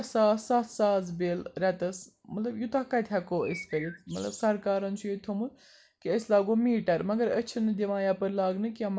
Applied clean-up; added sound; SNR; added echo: none; Bird; 16 dB; none.